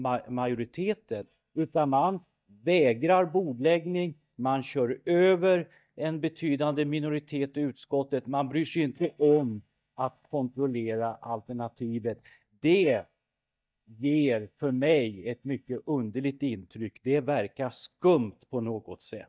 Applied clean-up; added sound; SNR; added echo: neural mask model DeepFilterNet 3.